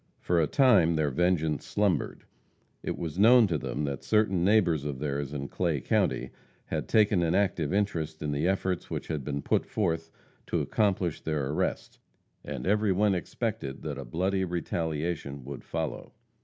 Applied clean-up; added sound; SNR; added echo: none; none; none; none.